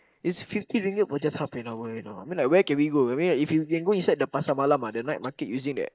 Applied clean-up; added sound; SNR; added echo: neural mask model Resemble Enhance denoiser.